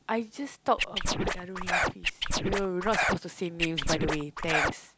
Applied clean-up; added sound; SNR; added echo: none; Scratching (performance technique); -3 dB; none.